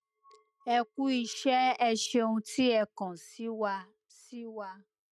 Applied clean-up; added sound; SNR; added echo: neural mask model RNNoise.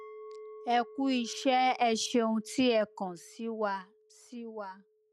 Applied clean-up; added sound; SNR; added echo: none; Chink, clink; 20 dB; none.